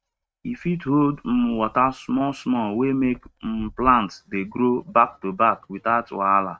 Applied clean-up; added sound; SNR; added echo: neural mask model RNNoise.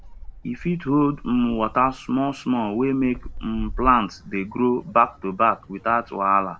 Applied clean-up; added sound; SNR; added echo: none; Gull, seagull; 15 dB; none.